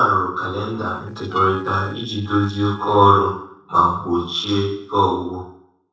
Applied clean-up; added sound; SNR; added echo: neural separator model SepFormer DNS4.